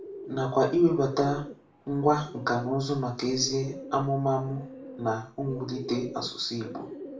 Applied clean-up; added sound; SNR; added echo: none; Bird; 14 dB; reverberation time 0.3 s.